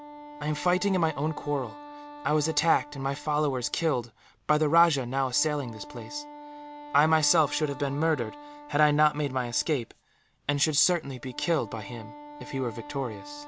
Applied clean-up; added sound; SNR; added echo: none; Wind instrument, woodwind instrument; 17 dB; none.